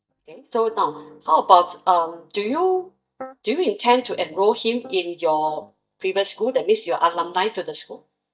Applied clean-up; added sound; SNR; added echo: neural mask model DeepFilterNet 3.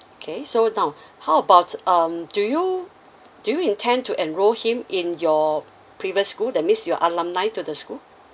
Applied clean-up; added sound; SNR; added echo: none; none; none; none.